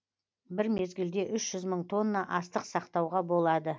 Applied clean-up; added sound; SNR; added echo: none; none; none; none.